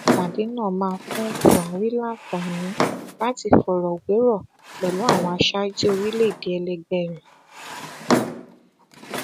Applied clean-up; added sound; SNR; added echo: none; Drawer open or close; 5 dB; none.